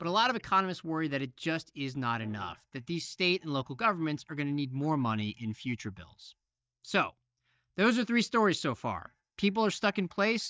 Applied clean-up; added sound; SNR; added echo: neural mask model DeepFilterNet 3.